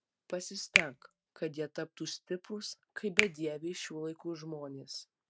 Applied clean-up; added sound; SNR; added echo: neural mask model RNNoise.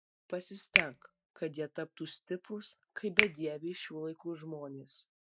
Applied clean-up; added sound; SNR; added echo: classical method Wiener filter.